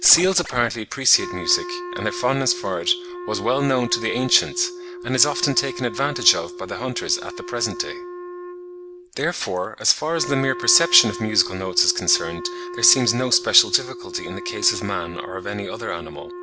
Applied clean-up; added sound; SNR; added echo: none; Scratching (performance technique) + Wind instrument, woodwind instrument; 11 dB; none.